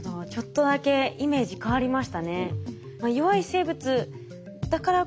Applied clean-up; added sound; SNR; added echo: none; none; none; none.